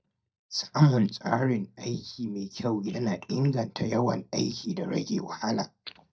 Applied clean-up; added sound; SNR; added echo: neural mask model DeepFilterNet 3.